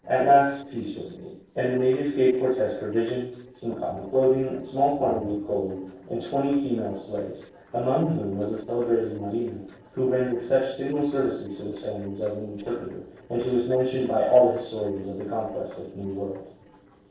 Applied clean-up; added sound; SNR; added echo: neural separator model SepFormer DNS4.